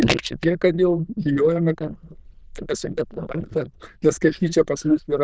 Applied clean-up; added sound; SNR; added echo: neural diffusion model UNIVERSE++.